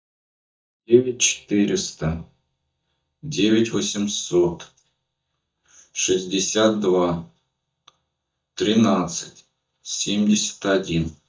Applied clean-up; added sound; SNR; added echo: neural mask model DeepFilterNet 3.